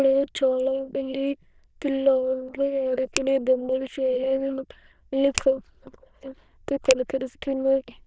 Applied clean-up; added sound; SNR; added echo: neural diffusion model UNIVERSE++.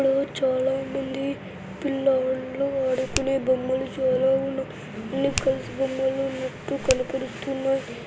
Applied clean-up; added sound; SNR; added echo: none; Finger snapping; 9 dB; none.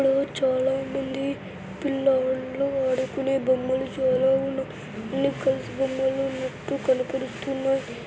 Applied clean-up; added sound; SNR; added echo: none; none; none; none.